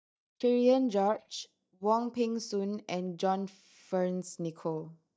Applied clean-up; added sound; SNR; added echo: neural mask model DeepFilterNet 3.